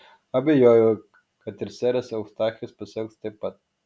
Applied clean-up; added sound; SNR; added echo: none; none; none; none.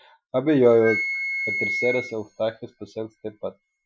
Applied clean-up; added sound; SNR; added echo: classical method Wiener filter.